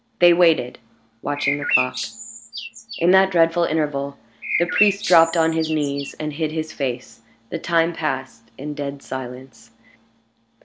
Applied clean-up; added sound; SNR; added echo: none; Bird; 4 dB; none.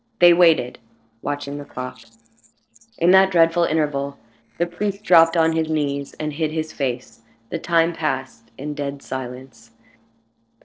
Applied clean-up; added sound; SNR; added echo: neural separator model SepFormer DNS4.